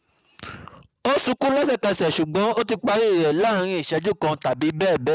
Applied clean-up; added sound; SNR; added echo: neural mask model Resemble Enhance denoiser.